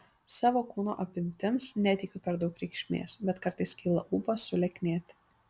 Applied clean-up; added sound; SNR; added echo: none; none; none; none.